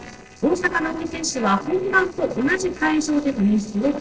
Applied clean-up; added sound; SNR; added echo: neural separator model SepFormer DNS4.